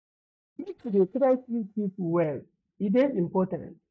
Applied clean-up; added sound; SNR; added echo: neural mask model DeepFilterNet 3.